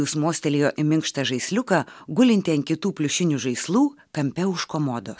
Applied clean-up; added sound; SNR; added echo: none; none; none; none.